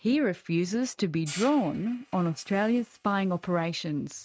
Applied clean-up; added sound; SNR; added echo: neural mask model RNNoise.